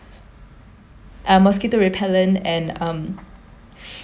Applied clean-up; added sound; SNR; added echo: none; none; none; none.